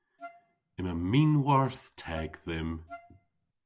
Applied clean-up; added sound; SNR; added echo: none; Wind instrument, woodwind instrument; 20 dB; none.